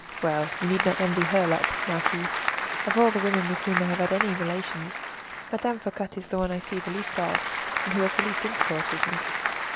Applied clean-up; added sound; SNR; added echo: none; Applause / Crowd; 1 dB; none.